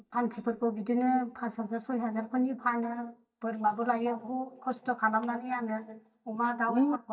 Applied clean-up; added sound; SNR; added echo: neural mask model DeepFilterNet 3.